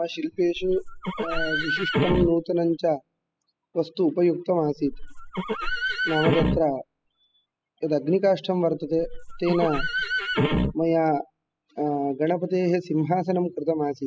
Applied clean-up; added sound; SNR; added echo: classical method spectral subtraction.